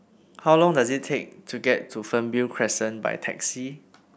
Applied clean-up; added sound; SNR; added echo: none; none; none; none.